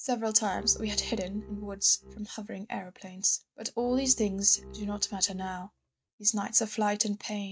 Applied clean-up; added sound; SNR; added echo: neural mask model RNNoise.